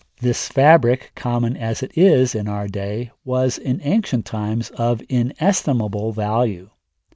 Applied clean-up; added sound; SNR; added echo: none; none; none; none.